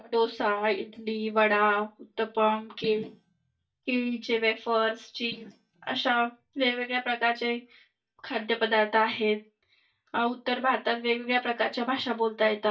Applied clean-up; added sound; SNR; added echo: neural mask model DeepFilterNet 3.